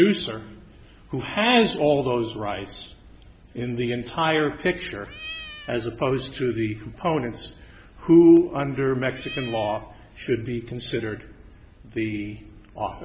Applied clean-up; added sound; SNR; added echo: none; Cat; 15 dB; none.